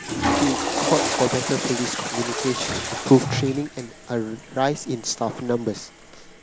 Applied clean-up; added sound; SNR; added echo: none; Toilet flush / Water; 3 dB; none.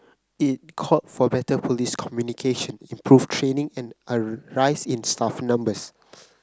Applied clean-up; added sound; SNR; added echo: none; none; none; none.